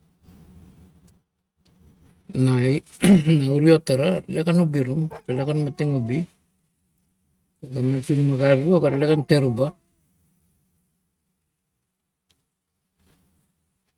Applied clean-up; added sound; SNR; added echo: neural mask model RNNoise.